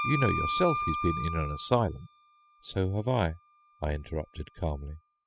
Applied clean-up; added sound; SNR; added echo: classical method spectral subtraction.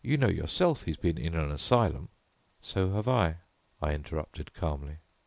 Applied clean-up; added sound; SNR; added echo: none; none; none; none.